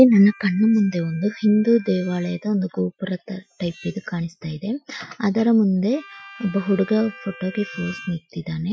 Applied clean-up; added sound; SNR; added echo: classical method Wiener filter.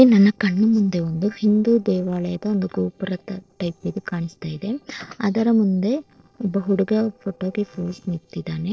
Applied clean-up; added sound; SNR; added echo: neural separator model SepFormer DNS4.